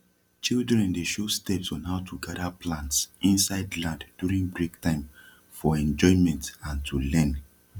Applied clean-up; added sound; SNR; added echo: none; none; none; none.